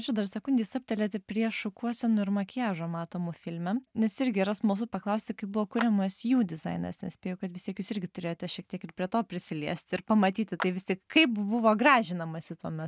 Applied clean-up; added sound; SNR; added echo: neural mask model RNNoise.